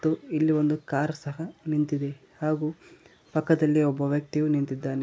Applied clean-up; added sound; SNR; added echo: none; none; none; none.